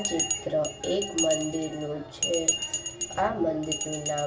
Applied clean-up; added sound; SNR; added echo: none; Bell; 3 dB; reverberation time 0.3 s.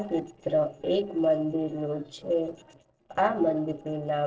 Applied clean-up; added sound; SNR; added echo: neural separator model SepFormer DNS4.